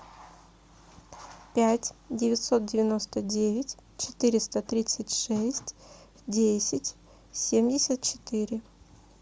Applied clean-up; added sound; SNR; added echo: none; none; none; none.